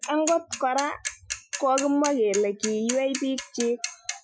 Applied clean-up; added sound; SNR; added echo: classical method Wiener filter.